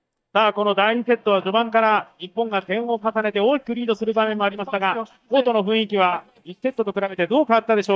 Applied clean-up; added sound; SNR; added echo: neural mask model DeepFilterNet 3.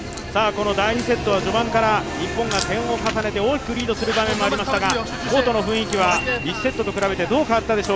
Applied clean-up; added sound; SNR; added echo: none; Crack; 15 dB; none.